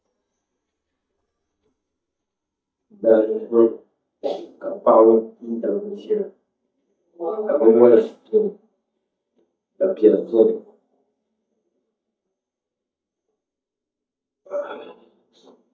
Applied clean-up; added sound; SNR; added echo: neural mask model DeepFilterNet 3.